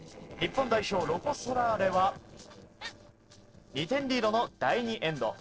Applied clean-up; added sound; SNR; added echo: neural separator model SepFormer DNS4.